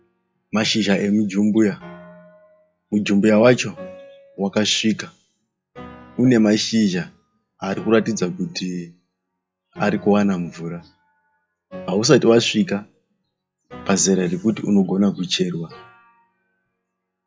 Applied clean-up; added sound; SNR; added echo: classical method WPE with log-MMSE.